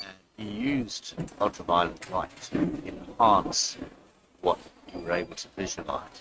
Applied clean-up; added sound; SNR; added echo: neural mask model RNNoise.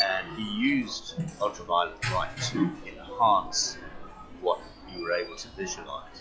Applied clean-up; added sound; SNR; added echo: classical method log-MMSE.